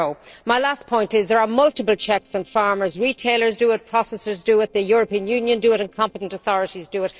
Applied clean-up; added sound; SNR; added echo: neural separator model SepFormer DNS4.